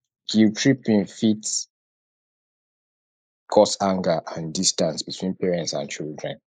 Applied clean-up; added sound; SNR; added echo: neural mask model Resemble Enhance denoiser.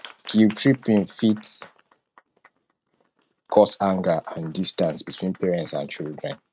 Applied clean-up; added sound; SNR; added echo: neural mask model RNNoise.